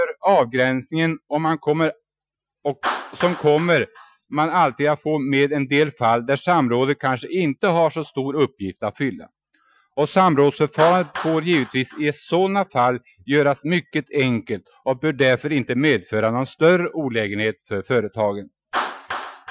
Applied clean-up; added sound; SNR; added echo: classical method Wiener filter.